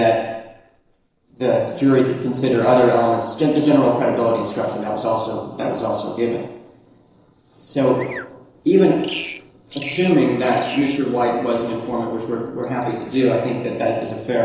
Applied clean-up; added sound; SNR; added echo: neural separator model SepFormer DNS4.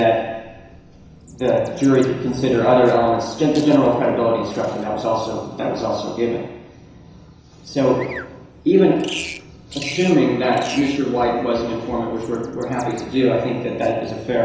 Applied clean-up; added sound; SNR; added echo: none; Bird vocalization, bird call, bird song; 20 dB; reverberation time 1.0 s.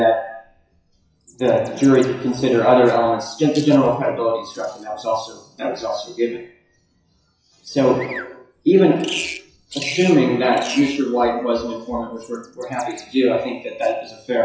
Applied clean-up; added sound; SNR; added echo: classical method WPE with log-MMSE.